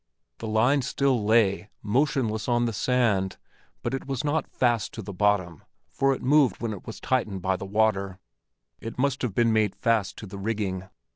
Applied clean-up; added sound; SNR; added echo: none; none; none; none.